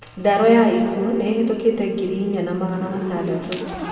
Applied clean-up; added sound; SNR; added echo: none; Zipper (clothing); 14 dB; reverberation time 2.2 s.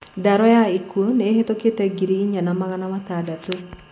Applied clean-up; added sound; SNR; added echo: none; none; none; none.